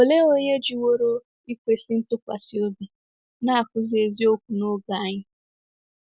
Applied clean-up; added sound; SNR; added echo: none; none; none; none.